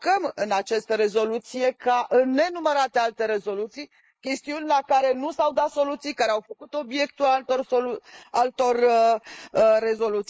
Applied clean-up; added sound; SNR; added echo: neural mask model Resemble Enhance denoiser.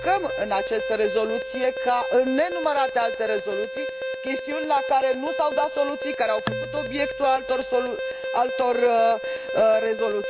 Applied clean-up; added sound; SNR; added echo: none; Alarm; 5 dB; none.